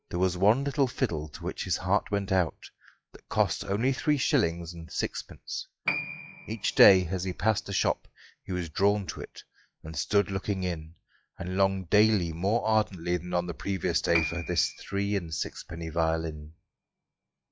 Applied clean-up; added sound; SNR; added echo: classical method log-MMSE.